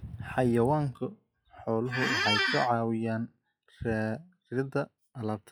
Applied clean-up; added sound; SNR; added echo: classical method log-MMSE.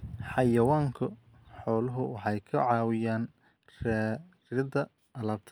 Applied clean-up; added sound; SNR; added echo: none; none; none; none.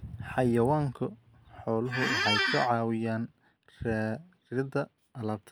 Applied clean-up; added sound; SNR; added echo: none; Squeak; -2 dB; none.